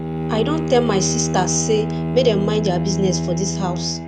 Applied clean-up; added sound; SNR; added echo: none; Bowed string instrument; 1 dB; none.